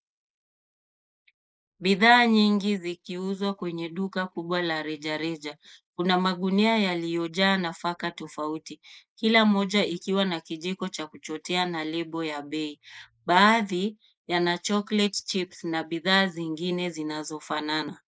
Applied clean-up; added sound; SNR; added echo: neural mask model Resemble Enhance denoiser.